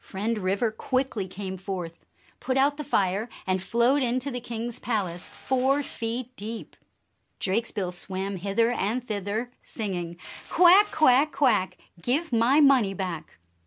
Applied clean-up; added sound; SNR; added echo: none; Mechanisms; 19 dB; none.